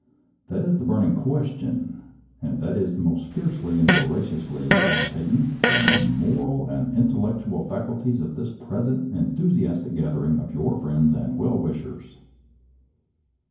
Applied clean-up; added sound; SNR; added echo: none; Fart; -1 dB; reverberation time 0.9 s.